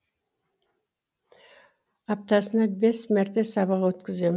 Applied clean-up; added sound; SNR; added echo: none; none; none; none.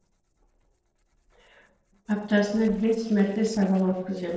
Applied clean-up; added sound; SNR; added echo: neural separator model SepFormer DNS4.